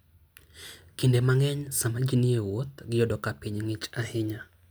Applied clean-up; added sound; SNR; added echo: none; none; none; none.